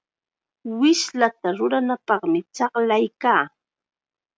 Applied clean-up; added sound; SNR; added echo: none; none; none; none.